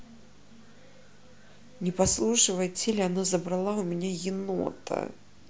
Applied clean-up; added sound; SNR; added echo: none; none; none; none.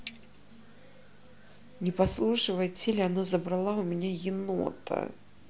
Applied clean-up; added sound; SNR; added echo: none; Bicycle bell; 4 dB; none.